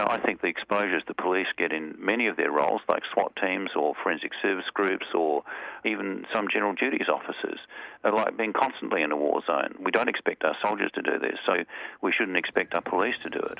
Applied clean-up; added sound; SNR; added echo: none; none; none; none.